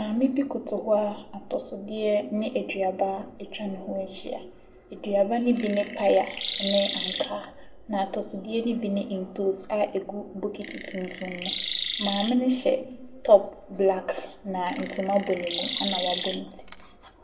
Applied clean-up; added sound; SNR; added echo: none; Chirp, tweet; 6 dB; reverberation time 0.6 s.